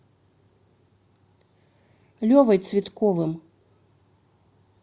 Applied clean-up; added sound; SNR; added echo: none; none; none; none.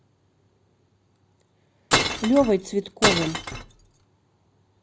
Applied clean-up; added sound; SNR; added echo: none; Glass; -2 dB; none.